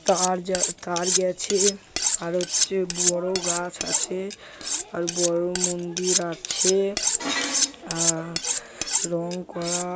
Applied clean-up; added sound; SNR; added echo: none; Cutlery, silverware; -1 dB; none.